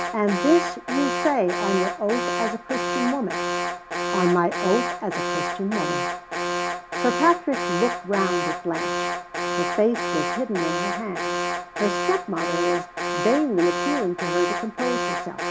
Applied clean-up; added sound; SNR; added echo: none; Alarm; 2 dB; none.